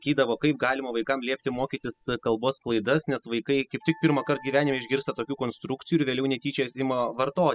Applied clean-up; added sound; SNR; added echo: classical method spectral subtraction.